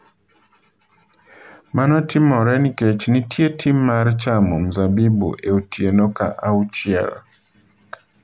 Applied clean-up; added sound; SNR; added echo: none; none; none; none.